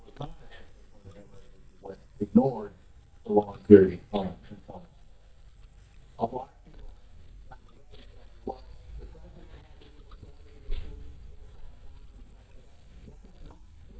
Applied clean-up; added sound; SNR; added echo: neural mask model DeepFilterNet 3.